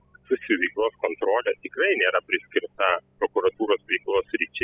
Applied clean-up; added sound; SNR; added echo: classical method spectral subtraction.